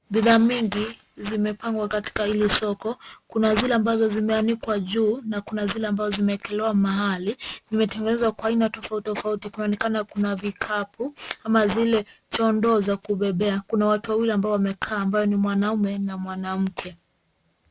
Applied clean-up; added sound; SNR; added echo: none; none; none; none.